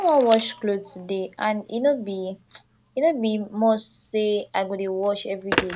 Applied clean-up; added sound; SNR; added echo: none; Telephone; 12 dB; none.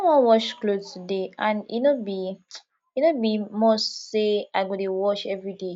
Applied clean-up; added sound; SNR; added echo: none; none; none; none.